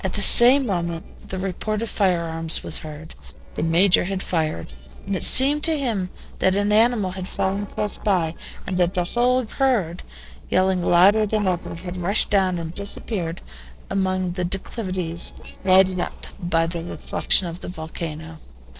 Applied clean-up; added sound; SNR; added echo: neural separator model SepFormer DNS4.